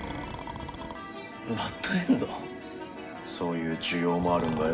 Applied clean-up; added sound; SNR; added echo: none; Breathing; 13 dB; reverberation time 0.5 s.